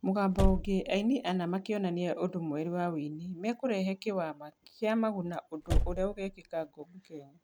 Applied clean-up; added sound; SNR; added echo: none; Slam / Car; 0 dB; none.